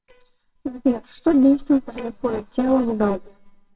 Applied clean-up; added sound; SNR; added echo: neural separator model SepFormer WHAMR!.